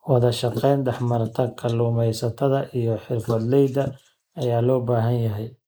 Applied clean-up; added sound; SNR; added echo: neural mask model Resemble Enhance denoiser.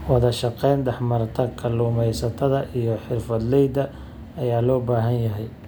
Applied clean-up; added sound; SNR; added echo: none; none; none; none.